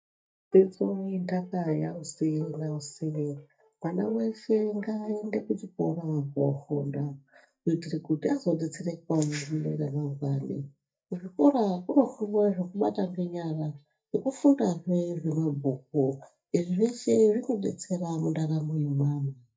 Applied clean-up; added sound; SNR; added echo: neural mask model DeepFilterNet 3.